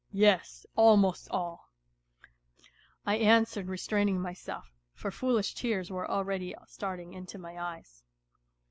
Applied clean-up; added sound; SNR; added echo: none; none; none; none.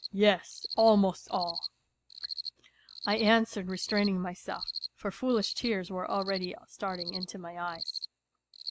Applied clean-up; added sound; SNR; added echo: neural mask model RNNoise.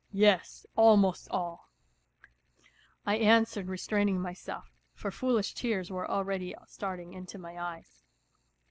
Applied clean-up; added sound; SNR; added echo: neural separator model SepFormer DNS4.